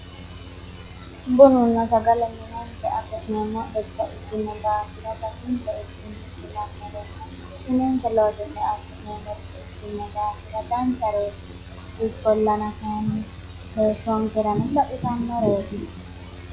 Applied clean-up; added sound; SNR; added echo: classical method log-MMSE.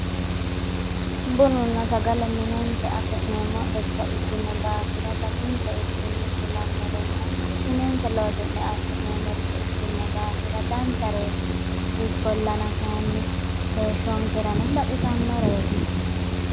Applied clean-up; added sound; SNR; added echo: none; Mechanical fan; -3 dB; none.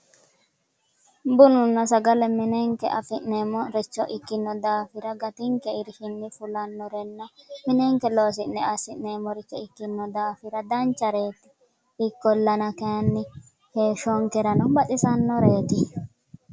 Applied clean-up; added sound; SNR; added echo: none; none; none; none.